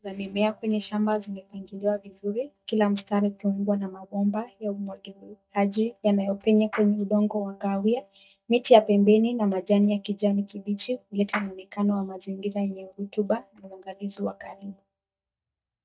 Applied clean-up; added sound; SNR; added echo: neural mask model DeepFilterNet 3.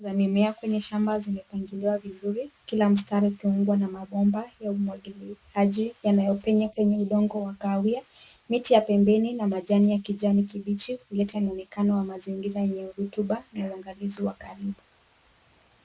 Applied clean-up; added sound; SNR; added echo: neural mask model Resemble Enhance denoiser.